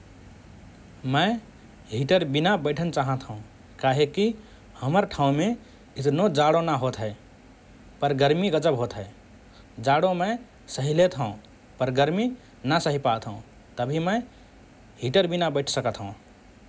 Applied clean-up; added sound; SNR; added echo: none; none; none; none.